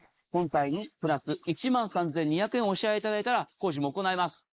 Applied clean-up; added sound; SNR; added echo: neural mask model Resemble Enhance denoiser.